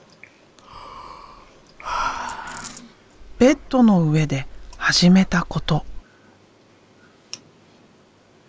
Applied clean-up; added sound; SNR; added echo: none; Breathing; 11 dB; none.